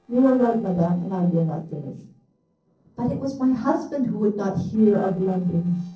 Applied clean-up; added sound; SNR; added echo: neural separator model SepFormer DNS4.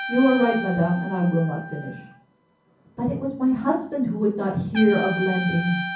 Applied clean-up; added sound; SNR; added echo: none; Trumpet; 11 dB; reverberation time 0.6 s.